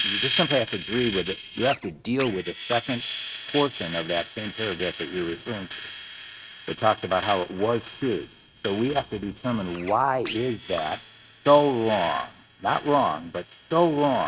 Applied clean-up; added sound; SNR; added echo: neural mask model RNNoise.